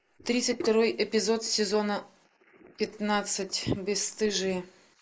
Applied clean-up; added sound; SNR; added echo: neural mask model Resemble Enhance denoiser.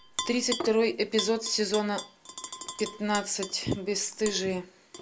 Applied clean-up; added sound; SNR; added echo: none; Tap / Glass; 10 dB; none.